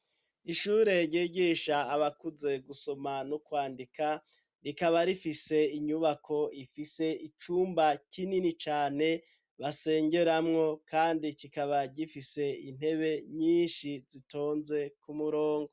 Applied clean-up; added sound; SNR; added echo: none; none; none; none.